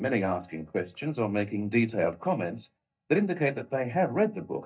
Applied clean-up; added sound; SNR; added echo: neural mask model DeepFilterNet 3.